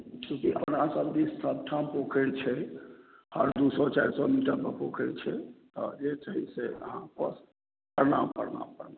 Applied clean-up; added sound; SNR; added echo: none; none; none; none.